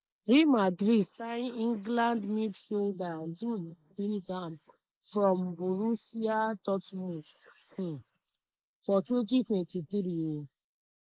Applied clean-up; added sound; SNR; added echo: neural mask model Resemble Enhance denoiser.